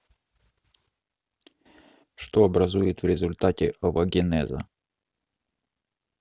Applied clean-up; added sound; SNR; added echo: none; none; none; none.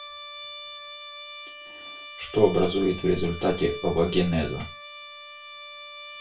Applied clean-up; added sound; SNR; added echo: none; Trumpet; 12 dB; reverberation time 0.3 s.